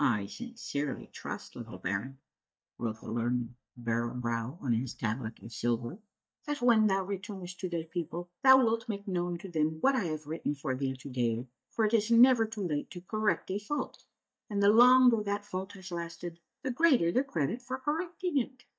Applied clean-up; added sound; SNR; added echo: neural mask model DeepFilterNet 3.